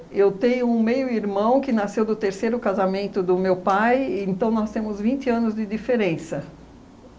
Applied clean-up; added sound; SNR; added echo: none; none; none; none.